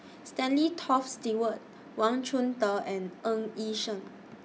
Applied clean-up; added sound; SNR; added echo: none; none; none; none.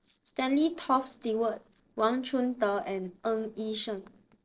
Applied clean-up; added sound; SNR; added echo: neural separator model SepFormer DNS4.